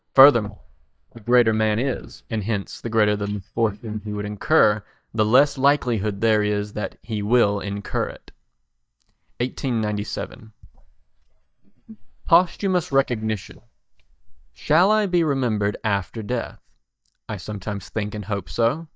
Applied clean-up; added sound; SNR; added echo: neural mask model DeepFilterNet 3.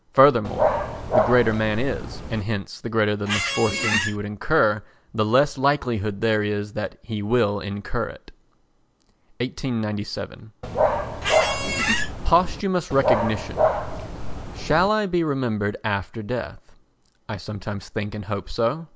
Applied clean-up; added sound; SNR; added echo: none; Dog + Squeak; 0 dB; none.